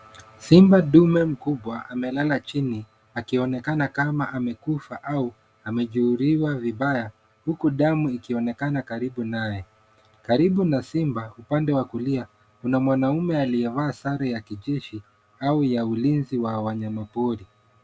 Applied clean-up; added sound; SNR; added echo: none; none; none; none.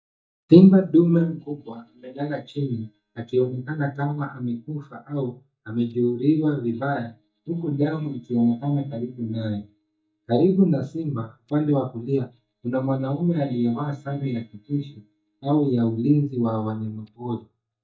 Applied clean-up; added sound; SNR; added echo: neural mask model DeepFilterNet 3.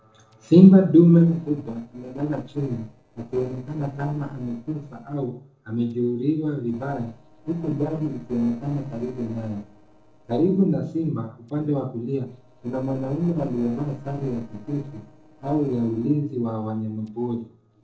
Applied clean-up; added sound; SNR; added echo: neural separator model SepFormer DNS4.